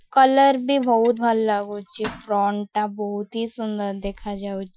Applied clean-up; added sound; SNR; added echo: classical method Wiener filter.